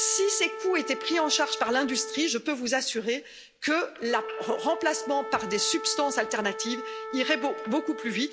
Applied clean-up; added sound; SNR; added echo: none; Wind instrument, woodwind instrument; 10 dB; none.